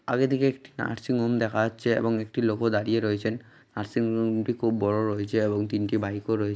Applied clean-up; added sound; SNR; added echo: none; none; none; none.